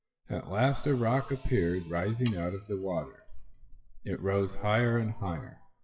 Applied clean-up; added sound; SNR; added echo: classical method WPE with log-MMSE.